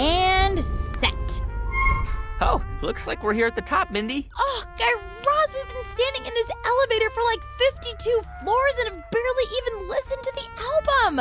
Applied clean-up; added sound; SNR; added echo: none; Trumpet; 18 dB; none.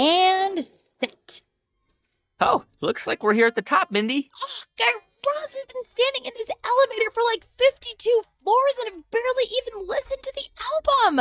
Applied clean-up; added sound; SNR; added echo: neural mask model DeepFilterNet 3.